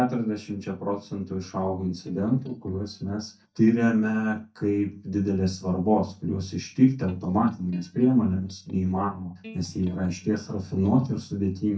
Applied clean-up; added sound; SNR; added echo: neural mask model DeepFilterNet 3.